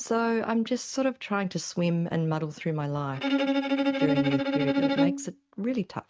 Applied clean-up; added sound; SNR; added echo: neural mask model RNNoise.